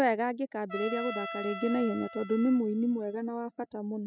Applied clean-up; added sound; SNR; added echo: classical method spectral subtraction.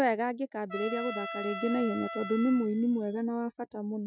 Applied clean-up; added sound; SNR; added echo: classical method Wiener filter.